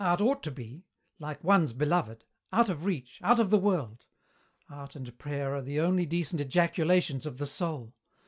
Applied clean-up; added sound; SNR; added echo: none; none; none; none.